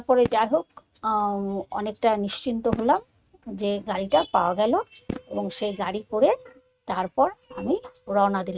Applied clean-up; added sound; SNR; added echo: neural mask model RNNoise.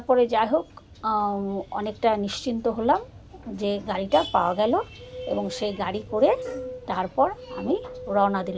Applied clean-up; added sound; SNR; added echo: none; none; none; none.